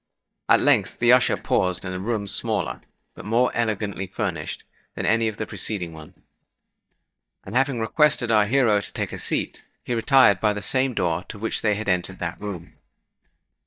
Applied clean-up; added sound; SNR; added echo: neural mask model DeepFilterNet 3.